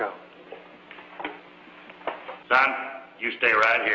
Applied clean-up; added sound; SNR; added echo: none; none; none; none.